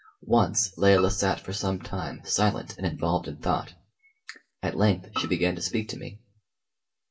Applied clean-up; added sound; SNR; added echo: none; Bowed string instrument; 12 dB; reverberation time 0.2 s.